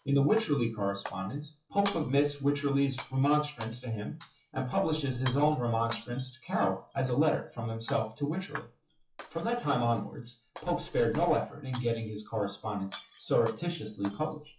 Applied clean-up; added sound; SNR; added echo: classical method WPE with log-MMSE.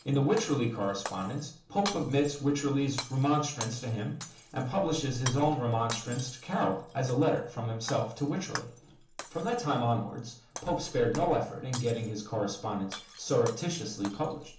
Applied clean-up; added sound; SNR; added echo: none; Shatter; 15 dB; reverberation time 1.2 s.